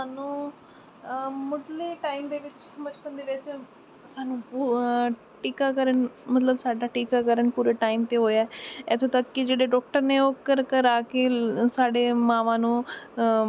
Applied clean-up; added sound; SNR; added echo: none; none; none; none.